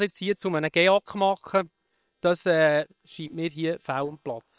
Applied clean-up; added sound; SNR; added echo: neural separator model SepFormer WHAM!.